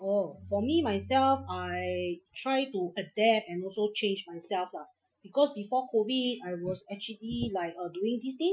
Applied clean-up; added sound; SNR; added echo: classical method Wiener filter.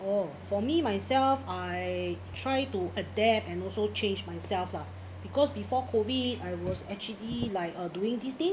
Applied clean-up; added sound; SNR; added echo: none; Microwave oven; 14 dB; none.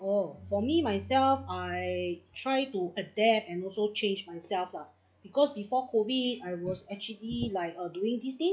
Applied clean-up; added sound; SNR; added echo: classical method log-MMSE.